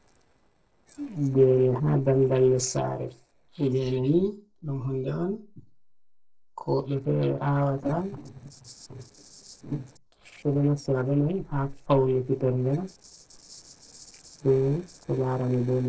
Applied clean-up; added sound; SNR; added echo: neural separator model SepFormer DNS4.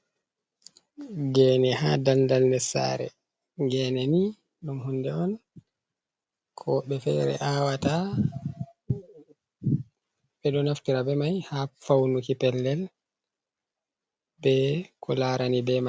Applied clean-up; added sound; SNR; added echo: none; none; none; none.